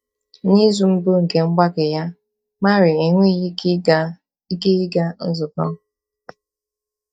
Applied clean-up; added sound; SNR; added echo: neural mask model DeepFilterNet 3.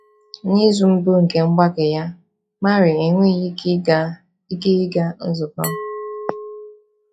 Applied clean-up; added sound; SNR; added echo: classical method log-MMSE.